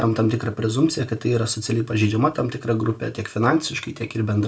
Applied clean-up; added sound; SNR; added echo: none; none; none; reverberation time 0.2 s.